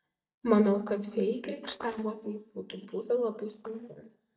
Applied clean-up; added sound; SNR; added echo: neural mask model DeepFilterNet 3.